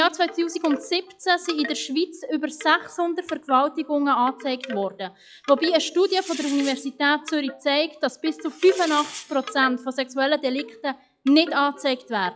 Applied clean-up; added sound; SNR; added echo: classical method log-MMSE.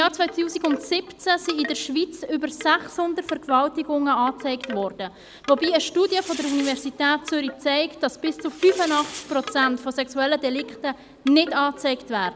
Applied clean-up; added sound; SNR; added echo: none; Fireworks + Wind chime / Wood; 16 dB; none.